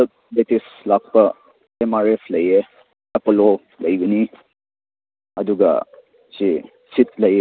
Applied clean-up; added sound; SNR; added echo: none; none; none; none.